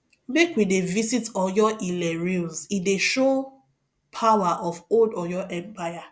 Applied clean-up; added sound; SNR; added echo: none; none; none; none.